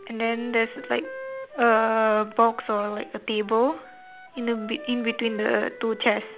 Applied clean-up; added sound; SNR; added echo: none; Wind instrument, woodwind instrument; 16 dB; none.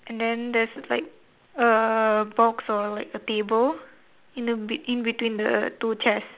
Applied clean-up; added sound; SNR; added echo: none; none; none; none.